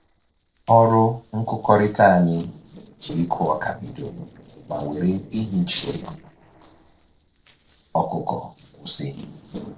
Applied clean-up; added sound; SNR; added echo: neural separator model SepFormer DNS4.